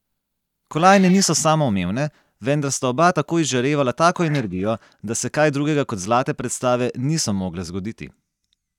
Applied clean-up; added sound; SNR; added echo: neural mask model DeepFilterNet 3.